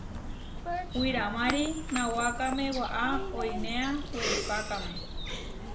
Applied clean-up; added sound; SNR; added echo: none; Bird vocalization, bird call, bird song; 2 dB; reverberation time 0.4 s.